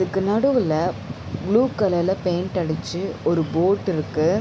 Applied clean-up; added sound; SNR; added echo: none; none; none; none.